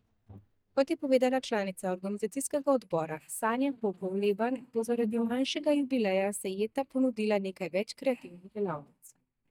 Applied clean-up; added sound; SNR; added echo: neural mask model DeepFilterNet 3.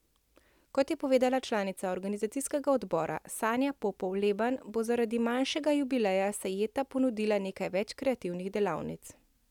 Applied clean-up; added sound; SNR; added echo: none; none; none; none.